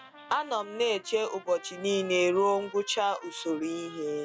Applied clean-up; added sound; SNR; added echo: none; Trumpet; 19 dB; none.